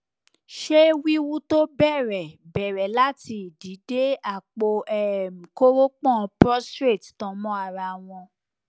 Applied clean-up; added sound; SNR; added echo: none; none; none; none.